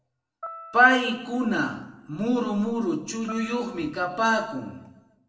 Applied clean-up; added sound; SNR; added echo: none; Piano; 19 dB; reverberation time 0.7 s.